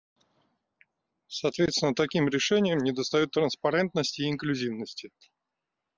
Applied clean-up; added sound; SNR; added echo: none; none; none; none.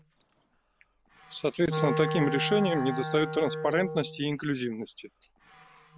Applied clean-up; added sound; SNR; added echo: none; Wind instrument, woodwind instrument; 6 dB; none.